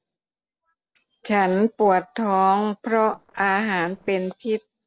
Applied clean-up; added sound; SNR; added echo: neural separator model SepFormer DNS4.